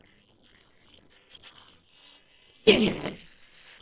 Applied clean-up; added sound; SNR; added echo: neural separator model SepFormer WHAM!.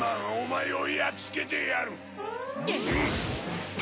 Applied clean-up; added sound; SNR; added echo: none; none; none; none.